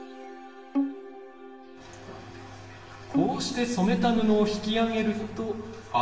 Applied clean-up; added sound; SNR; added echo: none; Bowed string instrument; 8 dB; reverberation time 1.2 s.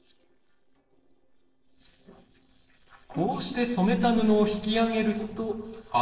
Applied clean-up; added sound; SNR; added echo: neural separator model SepFormer DNS4.